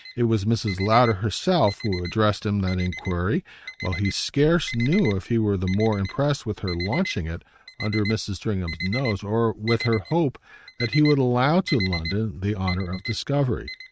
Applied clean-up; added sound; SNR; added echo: neural mask model RNNoise.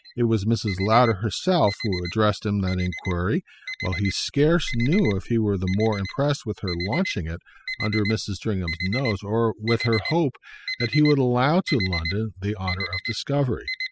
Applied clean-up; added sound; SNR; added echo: classical method spectral subtraction.